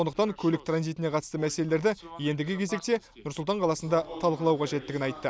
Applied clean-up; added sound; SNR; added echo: none; none; none; none.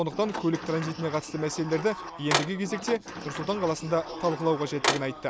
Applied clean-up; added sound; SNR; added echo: none; Sliding door; 5 dB; none.